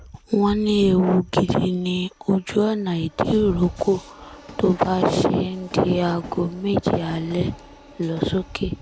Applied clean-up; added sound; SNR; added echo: none; Train; 18 dB; none.